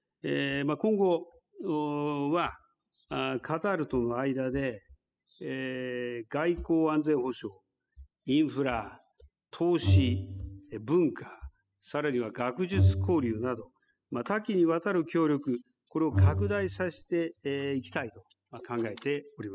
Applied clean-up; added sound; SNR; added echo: classical method spectral subtraction.